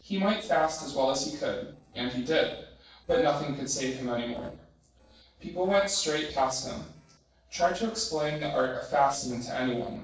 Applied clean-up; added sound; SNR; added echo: neural separator model SepFormer DNS4.